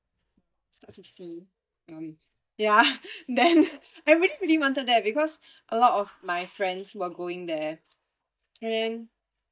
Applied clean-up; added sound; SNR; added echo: neural mask model DeepFilterNet 3.